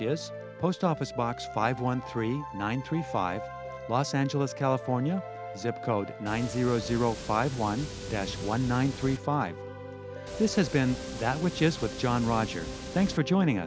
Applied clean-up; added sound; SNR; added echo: none; Water; 12 dB; none.